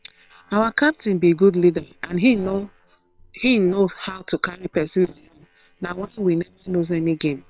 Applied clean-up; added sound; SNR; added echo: neural separator model SepFormer WHAM!.